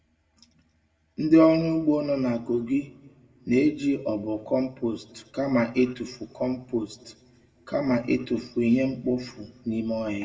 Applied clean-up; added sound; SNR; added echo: none; none; none; reverberation time 1.1 s.